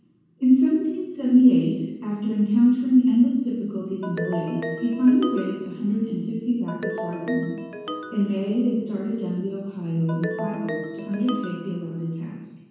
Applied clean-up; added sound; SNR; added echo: none; Ringtone; 11 dB; reverberation time 1.2 s.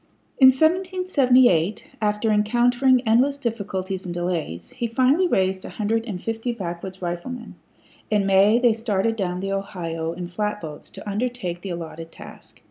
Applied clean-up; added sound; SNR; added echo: none; none; none; none.